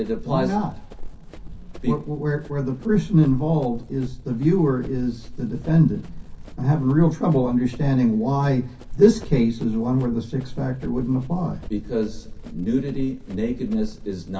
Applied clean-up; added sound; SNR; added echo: none; Run; 11 dB; reverberation time 0.3 s.